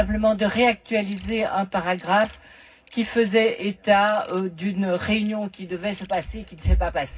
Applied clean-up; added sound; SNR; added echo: none; Insect; 7 dB; reverberation time 0.4 s.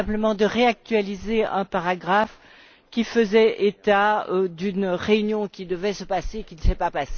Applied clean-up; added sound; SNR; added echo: none; none; none; none.